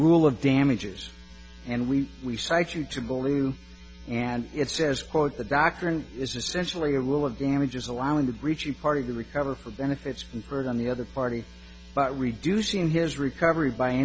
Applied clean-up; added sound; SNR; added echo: none; none; none; none.